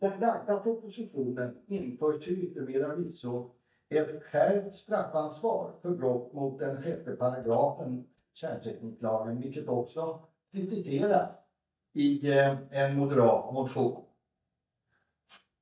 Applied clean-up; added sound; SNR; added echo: neural mask model DeepFilterNet 3.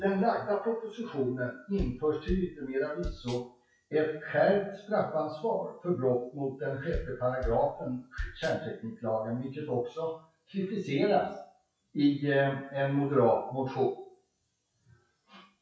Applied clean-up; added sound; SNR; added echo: classical method WPE with log-MMSE.